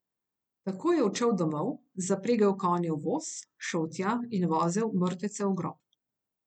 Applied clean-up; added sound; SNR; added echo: none; none; none; none.